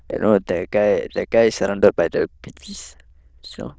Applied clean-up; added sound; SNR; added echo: neural diffusion model UNIVERSE++.